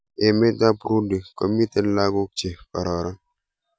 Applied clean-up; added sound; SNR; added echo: none; none; none; none.